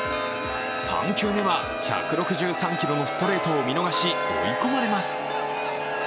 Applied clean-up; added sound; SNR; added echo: none; Chime; 1 dB; none.